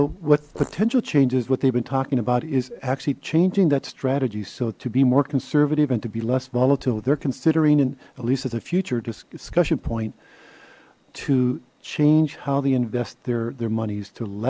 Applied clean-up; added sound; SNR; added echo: none; Fart; 18 dB; none.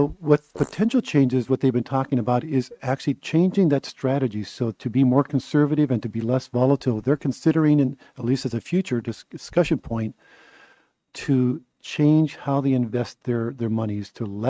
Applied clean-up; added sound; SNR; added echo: neural mask model RNNoise.